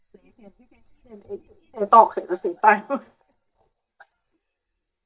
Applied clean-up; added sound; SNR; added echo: neural mask model DeepFilterNet 3.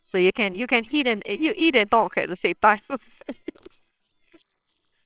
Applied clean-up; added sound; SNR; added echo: neural separator model SepFormer WHAMR!.